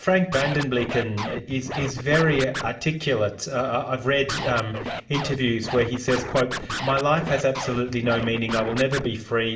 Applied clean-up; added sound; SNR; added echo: none; Scratching (performance technique); 8 dB; reverberation time 0.6 s.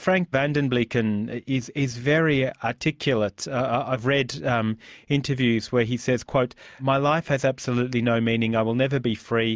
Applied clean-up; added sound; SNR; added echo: none; none; none; none.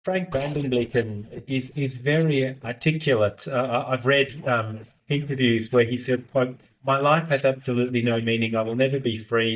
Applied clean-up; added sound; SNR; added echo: neural mask model DeepFilterNet 3.